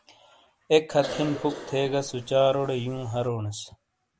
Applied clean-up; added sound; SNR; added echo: none; Cough; 12 dB; none.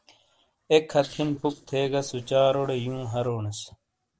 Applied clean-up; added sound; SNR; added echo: neural separator model SepFormer DNS4.